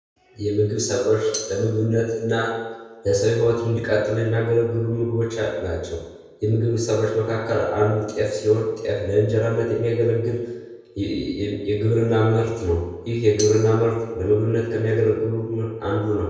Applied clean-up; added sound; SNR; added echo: none; Tambourine; 12 dB; reverberation time 1.2 s.